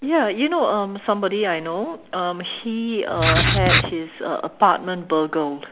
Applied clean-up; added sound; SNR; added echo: none; Writing; -3 dB; none.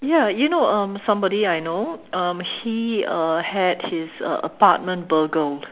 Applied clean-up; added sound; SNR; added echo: none; none; none; none.